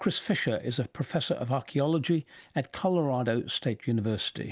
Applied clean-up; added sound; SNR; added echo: none; none; none; none.